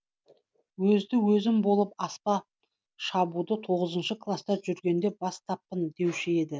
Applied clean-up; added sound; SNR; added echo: none; none; none; none.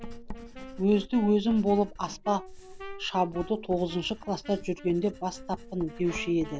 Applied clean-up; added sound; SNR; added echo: none; Writing + Wind instrument, woodwind instrument; 13 dB; none.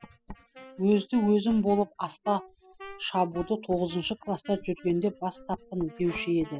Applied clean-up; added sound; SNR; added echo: classical method spectral subtraction.